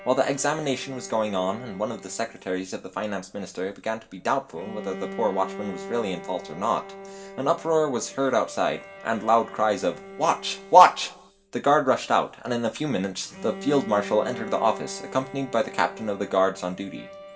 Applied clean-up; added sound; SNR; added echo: none; Bowed string instrument; 16 dB; reverberation time 0.7 s.